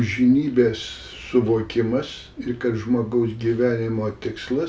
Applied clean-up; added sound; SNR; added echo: none; none; none; none.